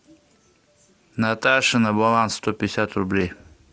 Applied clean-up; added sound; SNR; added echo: none; none; none; none.